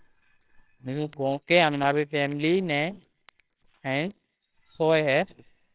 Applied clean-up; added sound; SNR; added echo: neural separator model SepFormer WHAMR!.